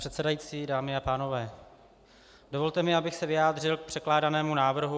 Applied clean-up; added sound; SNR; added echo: none; none; none; none.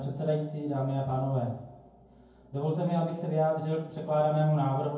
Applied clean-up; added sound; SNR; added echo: none; none; none; reverberation time 0.9 s.